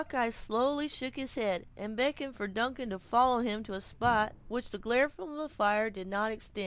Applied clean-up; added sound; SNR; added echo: none; Thump, thud; 20 dB; none.